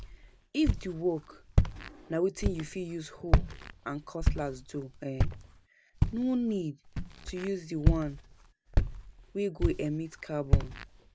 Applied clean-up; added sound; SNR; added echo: none; Walk, footsteps; -3 dB; none.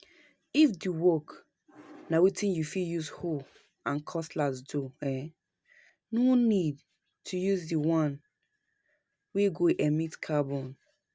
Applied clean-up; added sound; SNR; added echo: none; none; none; none.